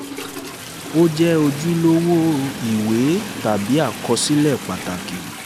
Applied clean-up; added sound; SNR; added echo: none; Toilet flush + Train; 11 dB; none.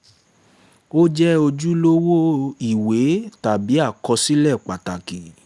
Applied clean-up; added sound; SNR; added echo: none; none; none; none.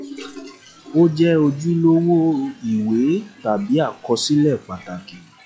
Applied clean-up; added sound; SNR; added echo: classical method log-MMSE.